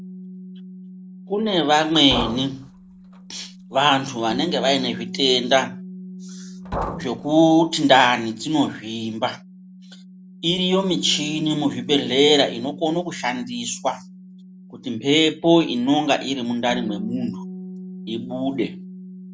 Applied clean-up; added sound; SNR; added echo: none; Liquid + Bass guitar; 13 dB; none.